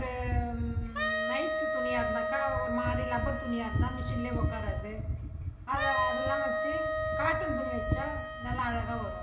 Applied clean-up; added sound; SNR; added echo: none; Wind instrument, woodwind instrument; 1 dB; reverberation time 1.9 s.